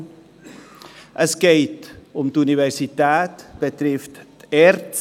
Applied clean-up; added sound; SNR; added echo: none; none; none; none.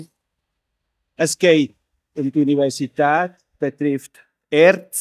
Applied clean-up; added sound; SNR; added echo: neural mask model DeepFilterNet 3.